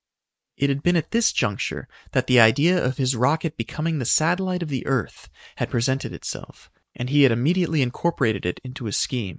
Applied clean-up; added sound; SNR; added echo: none; none; none; none.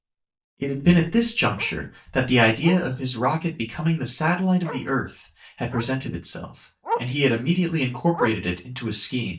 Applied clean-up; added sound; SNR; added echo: neural mask model DeepFilterNet 3.